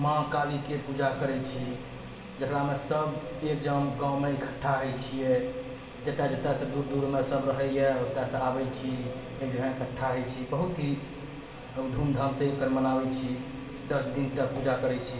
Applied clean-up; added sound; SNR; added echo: none; Domestic sounds, home sounds; 18 dB; reverberation time 0.6 s.